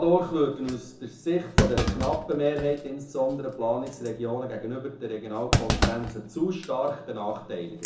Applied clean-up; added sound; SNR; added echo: none; Thump, thud; 3 dB; reverberation time 0.6 s.